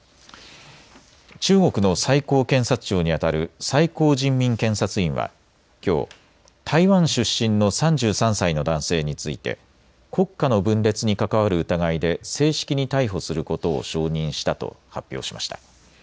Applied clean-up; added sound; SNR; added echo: none; none; none; none.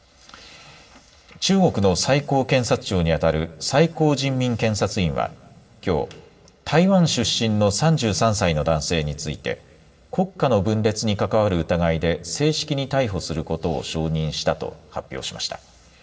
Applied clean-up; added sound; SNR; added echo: none; none; none; reverberation time 0.4 s.